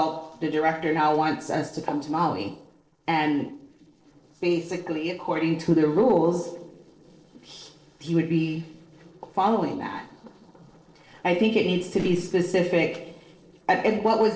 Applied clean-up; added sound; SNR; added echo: neural separator model SepFormer DNS4.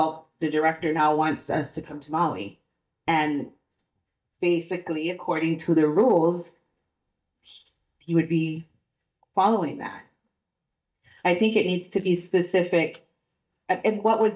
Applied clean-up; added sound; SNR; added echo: neural mask model DeepFilterNet 3.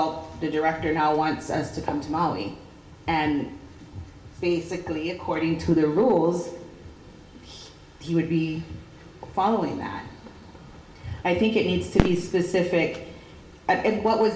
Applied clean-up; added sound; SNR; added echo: none; Fireworks; 5 dB; reverberation time 1.7 s.